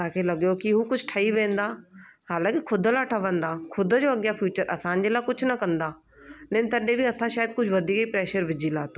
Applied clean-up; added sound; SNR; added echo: none; none; none; none.